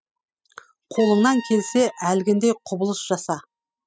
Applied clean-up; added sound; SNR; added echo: classical method spectral subtraction.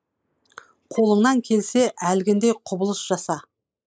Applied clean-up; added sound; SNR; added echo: neural mask model Resemble Enhance denoiser.